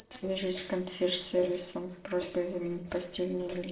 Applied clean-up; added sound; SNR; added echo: neural separator model SepFormer DNS4.